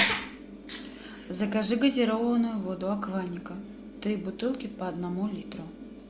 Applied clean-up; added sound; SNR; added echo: none; none; none; none.